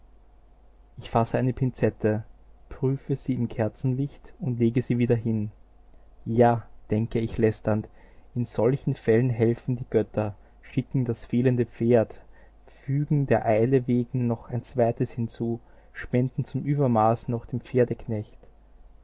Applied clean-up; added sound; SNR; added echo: none; none; none; none.